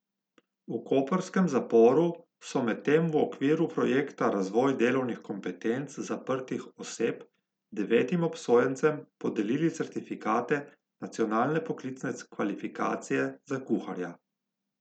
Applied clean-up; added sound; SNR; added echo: none; none; none; none.